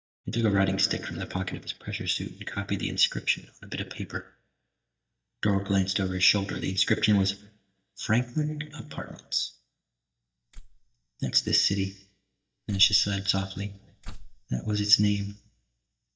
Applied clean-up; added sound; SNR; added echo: neural mask model DeepFilterNet 3.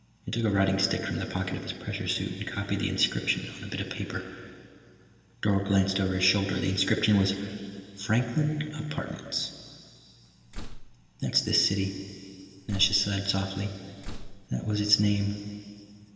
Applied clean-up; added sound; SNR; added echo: none; Slam; 11 dB; reverberation time 2.9 s.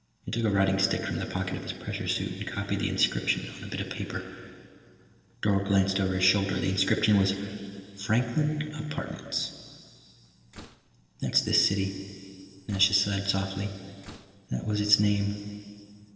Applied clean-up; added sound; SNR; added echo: neural separator model SepFormer DNS4.